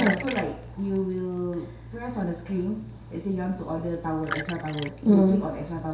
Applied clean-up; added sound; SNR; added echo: none; Liquid; 12 dB; reverberation time 0.7 s.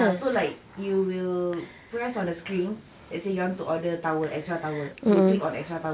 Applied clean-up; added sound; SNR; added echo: none; none; none; none.